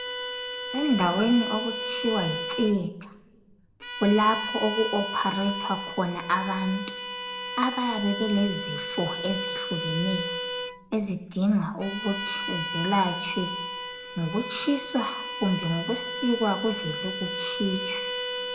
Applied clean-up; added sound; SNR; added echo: none; Bowed string instrument; 5 dB; reverberation time 0.8 s.